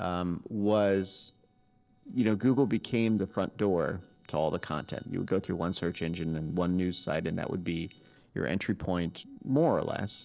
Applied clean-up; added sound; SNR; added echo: neural separator model SepFormer DNS4.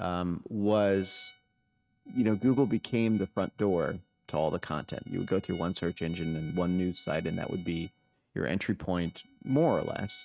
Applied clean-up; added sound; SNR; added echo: neural mask model RNNoise.